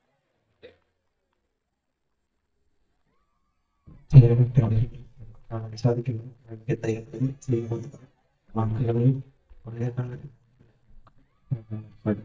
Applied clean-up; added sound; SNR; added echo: neural mask model DeepFilterNet 3.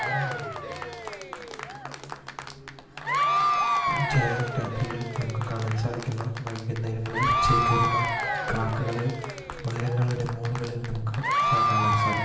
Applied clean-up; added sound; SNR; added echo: none; Applause / Crowd / Cheering; -1 dB; reverberation time 0.8 s.